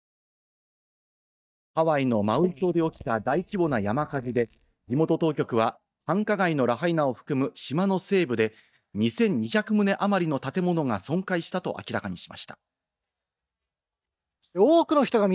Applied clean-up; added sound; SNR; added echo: neural mask model DeepFilterNet 3.